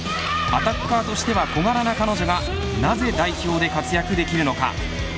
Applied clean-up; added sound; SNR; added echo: none; Fowl; 18 dB; none.